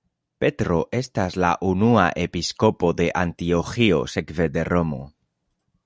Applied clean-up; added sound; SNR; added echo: none; none; none; none.